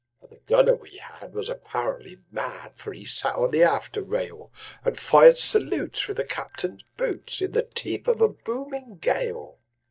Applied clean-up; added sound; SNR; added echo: neural mask model DeepFilterNet 3.